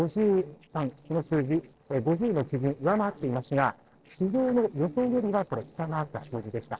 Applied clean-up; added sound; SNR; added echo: neural separator model SepFormer DNS4.